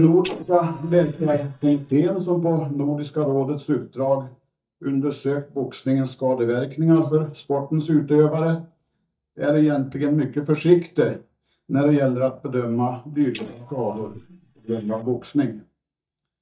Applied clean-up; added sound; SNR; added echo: neural mask model DeepFilterNet 3.